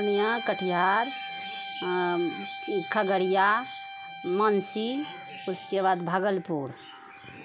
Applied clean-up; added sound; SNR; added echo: none; Guitar; 11 dB; none.